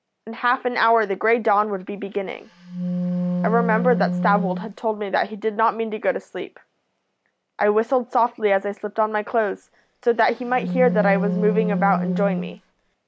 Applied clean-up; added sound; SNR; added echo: none; Wind instrument, woodwind instrument; 3 dB; none.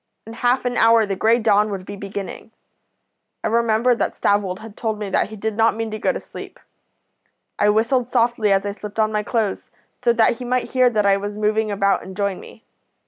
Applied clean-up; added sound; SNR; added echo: none; none; none; none.